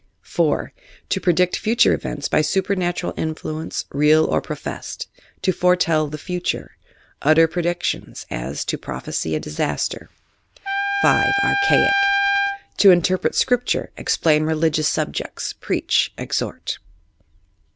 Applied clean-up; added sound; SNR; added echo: none; Trumpet; 0 dB; none.